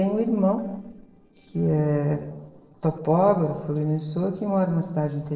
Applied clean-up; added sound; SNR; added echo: neural separator model SepFormer DNS4.